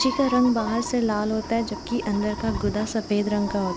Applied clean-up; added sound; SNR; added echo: none; Chicken, rooster; 11 dB; none.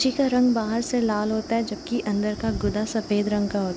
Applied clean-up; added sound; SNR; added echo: none; none; none; none.